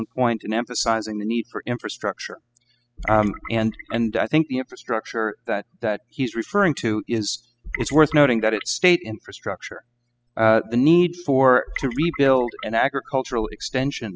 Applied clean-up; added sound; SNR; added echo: classical method spectral subtraction.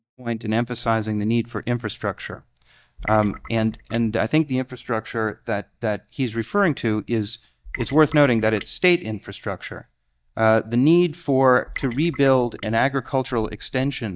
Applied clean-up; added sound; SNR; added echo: neural mask model DeepFilterNet 3.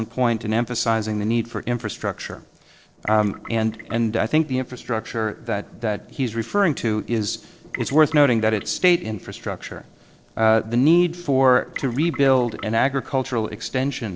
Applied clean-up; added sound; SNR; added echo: neural separator model SepFormer DNS4.